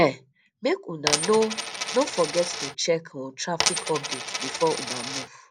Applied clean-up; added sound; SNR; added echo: none; Coin (dropping); 3 dB; none.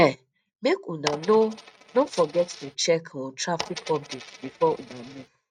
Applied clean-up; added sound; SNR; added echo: neural mask model RNNoise.